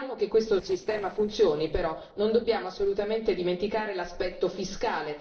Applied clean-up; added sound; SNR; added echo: neural separator model SepFormer DNS4.